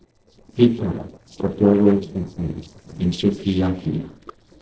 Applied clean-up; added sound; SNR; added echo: neural separator model SepFormer DNS4.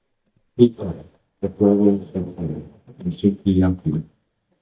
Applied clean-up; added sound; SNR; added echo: neural mask model DeepFilterNet 3.